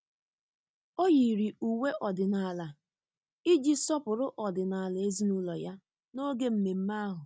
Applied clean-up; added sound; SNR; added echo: none; none; none; none.